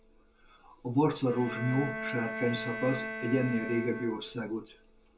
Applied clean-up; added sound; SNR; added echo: none; Bowed string instrument; 8 dB; reverberation time 0.2 s.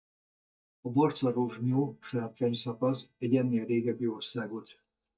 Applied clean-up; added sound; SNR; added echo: neural mask model DeepFilterNet 3.